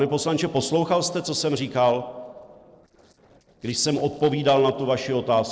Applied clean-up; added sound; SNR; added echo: neural separator model SepFormer DNS4.